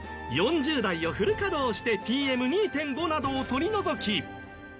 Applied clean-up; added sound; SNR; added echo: none; Cupboard open or close; 18 dB; none.